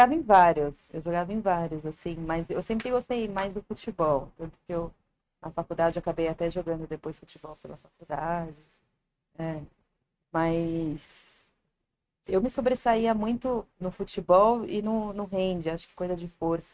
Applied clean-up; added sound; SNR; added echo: neural mask model RNNoise.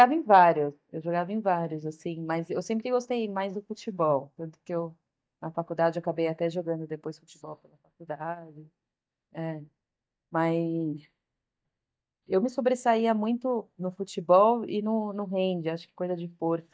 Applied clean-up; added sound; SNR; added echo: neural mask model DeepFilterNet 3.